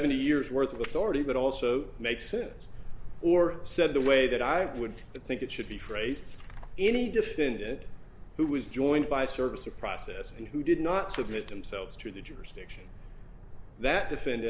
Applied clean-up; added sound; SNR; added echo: none; none; none; none.